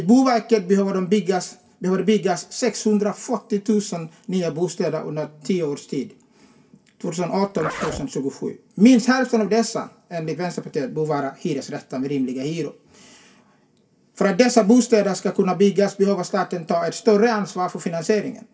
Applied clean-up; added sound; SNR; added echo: none; Zipper (clothing); 12 dB; reverberation time 0.2 s.